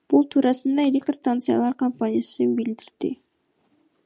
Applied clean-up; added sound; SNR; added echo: none; none; none; none.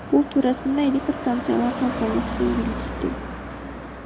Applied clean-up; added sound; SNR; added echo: none; Car passing by; 7 dB; none.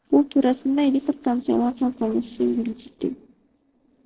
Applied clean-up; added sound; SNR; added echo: neural separator model SepFormer DNS4.